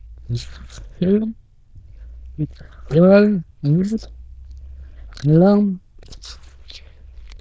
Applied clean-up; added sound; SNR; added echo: neural diffusion model UNIVERSE++.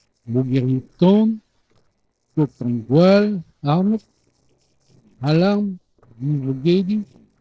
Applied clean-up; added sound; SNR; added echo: neural separator model SepFormer DNS4.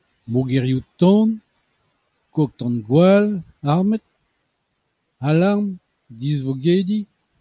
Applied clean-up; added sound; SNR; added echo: none; none; none; none.